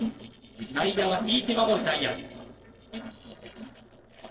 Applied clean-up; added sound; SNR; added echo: neural separator model SepFormer DNS4.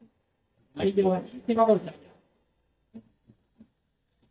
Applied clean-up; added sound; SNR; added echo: neural mask model DeepFilterNet 3.